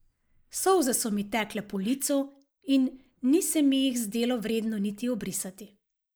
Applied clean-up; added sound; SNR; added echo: neural mask model Resemble Enhance denoiser.